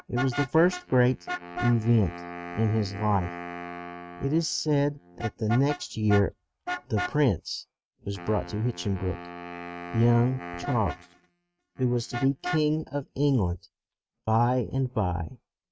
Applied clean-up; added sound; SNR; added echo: neural mask model RNNoise.